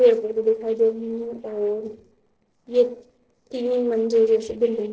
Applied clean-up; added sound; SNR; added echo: neural separator model SepFormer DNS4.